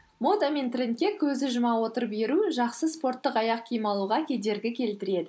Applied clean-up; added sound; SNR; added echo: none; none; none; none.